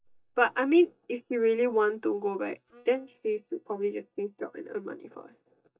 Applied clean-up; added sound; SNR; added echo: neural mask model DeepFilterNet 3.